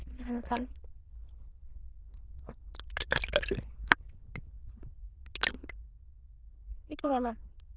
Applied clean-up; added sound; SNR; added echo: neural diffusion model UNIVERSE++.